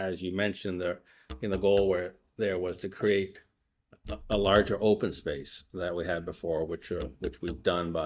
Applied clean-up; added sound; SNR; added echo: neural mask model DeepFilterNet 3.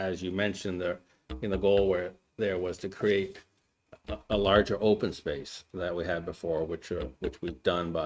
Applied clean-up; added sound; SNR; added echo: neural mask model RNNoise.